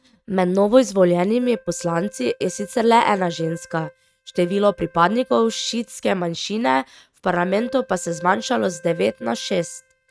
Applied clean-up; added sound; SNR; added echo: neural mask model RNNoise.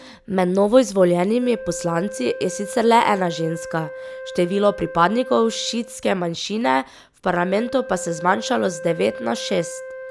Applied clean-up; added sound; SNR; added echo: none; Wind instrument, woodwind instrument; 14 dB; none.